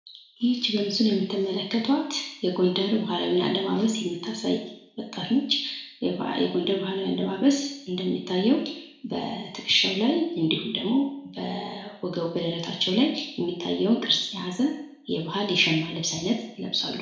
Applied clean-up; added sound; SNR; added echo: none; none; none; reverberation time 0.6 s.